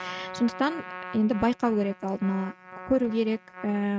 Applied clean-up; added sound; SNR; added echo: neural mask model RNNoise.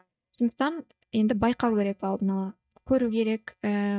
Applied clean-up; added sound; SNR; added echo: neural mask model DeepFilterNet 3.